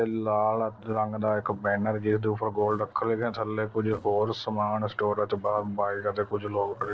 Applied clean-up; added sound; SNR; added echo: neural separator model SepFormer DNS4.